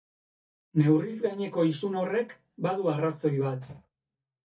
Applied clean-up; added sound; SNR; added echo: neural mask model DeepFilterNet 3.